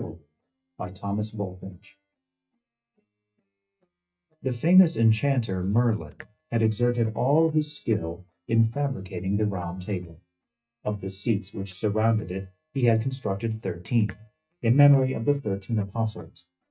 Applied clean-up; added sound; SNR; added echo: neural mask model DeepFilterNet 3.